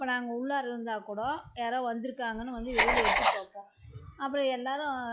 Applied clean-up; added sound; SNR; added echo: classical method log-MMSE.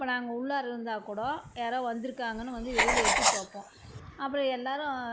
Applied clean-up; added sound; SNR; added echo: none; Writing; -1 dB; none.